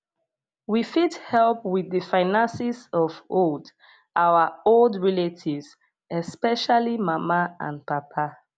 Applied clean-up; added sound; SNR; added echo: none; none; none; none.